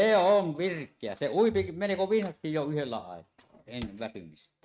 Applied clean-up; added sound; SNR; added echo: neural mask model RNNoise.